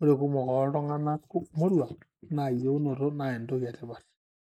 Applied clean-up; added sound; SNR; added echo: neural mask model Resemble Enhance denoiser.